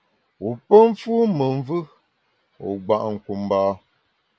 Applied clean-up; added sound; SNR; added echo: none; none; none; none.